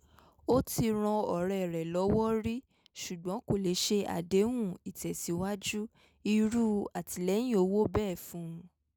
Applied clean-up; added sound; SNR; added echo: none; none; none; none.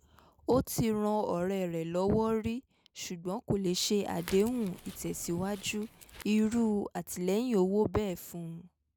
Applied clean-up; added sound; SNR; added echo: none; Crackle; 19 dB; none.